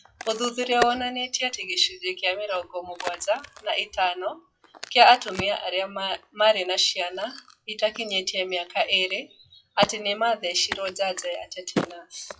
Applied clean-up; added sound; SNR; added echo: classical method WPE with log-MMSE.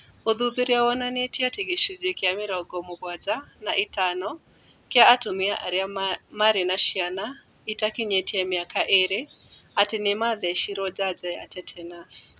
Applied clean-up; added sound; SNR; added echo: none; none; none; none.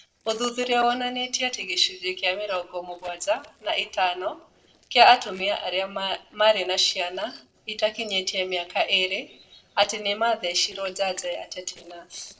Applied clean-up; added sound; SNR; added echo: neural separator model SepFormer DNS4.